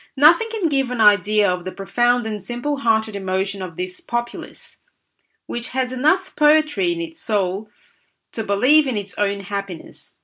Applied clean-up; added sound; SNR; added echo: none; none; none; none.